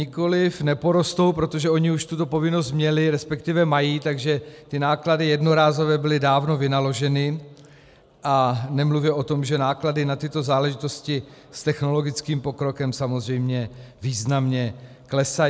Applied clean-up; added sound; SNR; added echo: none; none; none; none.